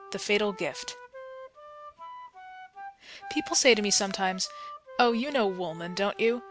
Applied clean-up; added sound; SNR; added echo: none; Wind instrument, woodwind instrument; 16 dB; none.